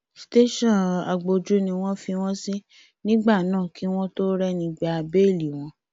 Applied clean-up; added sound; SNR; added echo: none; none; none; none.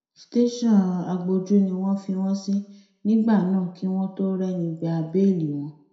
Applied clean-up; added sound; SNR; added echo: none; none; none; reverberation time 0.5 s.